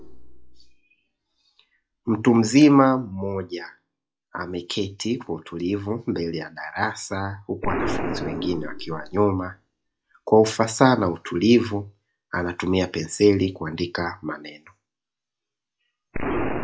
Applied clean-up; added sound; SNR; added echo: classical method log-MMSE.